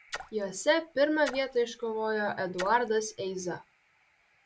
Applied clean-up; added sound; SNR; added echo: none; Splash, splatter; 16 dB; none.